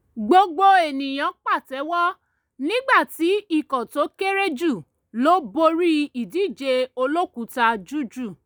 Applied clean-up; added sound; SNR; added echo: none; none; none; none.